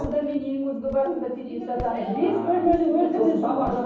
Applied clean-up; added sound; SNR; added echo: none; Walk, footsteps; 19 dB; reverberation time 0.9 s.